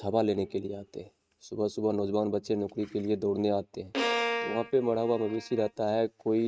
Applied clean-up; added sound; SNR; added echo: neural mask model RNNoise.